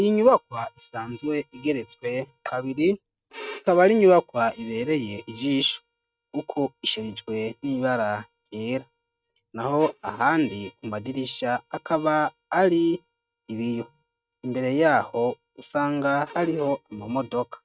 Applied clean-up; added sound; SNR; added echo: neural mask model RNNoise.